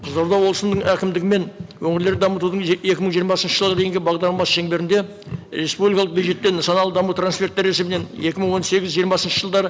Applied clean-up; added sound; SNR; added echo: none; none; none; none.